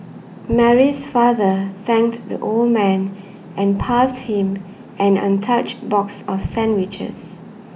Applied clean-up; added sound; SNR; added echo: none; Explosion; 16 dB; none.